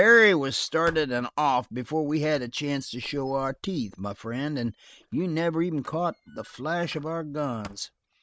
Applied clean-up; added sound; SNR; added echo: neural mask model RNNoise.